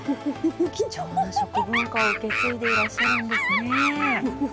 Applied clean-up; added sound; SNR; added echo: none; Animal; -5 dB; none.